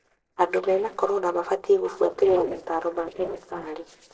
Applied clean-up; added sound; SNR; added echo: neural separator model SepFormer DNS4.